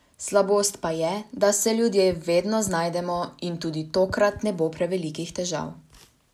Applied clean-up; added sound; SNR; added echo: none; none; none; none.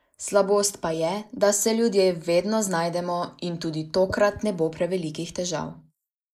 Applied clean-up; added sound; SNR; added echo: neural mask model Resemble Enhance denoiser.